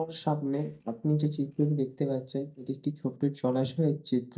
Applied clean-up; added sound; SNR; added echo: neural mask model DeepFilterNet 3.